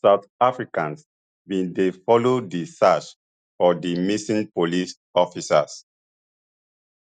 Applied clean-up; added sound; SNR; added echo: none; none; none; none.